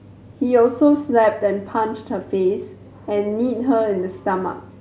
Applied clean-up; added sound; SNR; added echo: none; none; none; none.